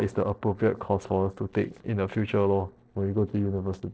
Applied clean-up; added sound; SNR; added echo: neural separator model SepFormer DNS4.